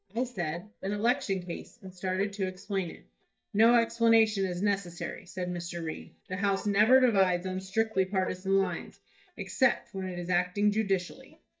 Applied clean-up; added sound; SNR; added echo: neural mask model DeepFilterNet 3.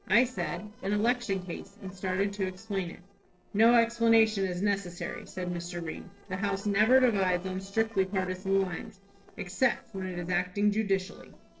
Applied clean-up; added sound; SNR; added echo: neural separator model SepFormer DNS4.